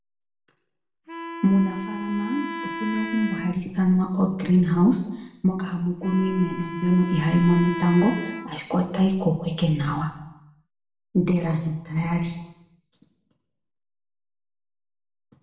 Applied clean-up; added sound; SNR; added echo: none; Wind instrument, woodwind instrument; 11 dB; reverberation time 0.8 s.